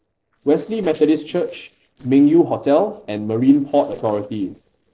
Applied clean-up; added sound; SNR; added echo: neural separator model SepFormer DNS4.